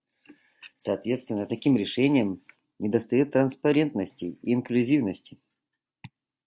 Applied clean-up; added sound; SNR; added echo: none; none; none; none.